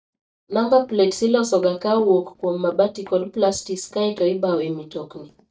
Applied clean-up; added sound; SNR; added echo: neural mask model DeepFilterNet 3.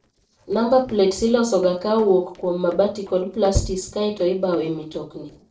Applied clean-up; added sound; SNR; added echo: neural separator model SepFormer DNS4.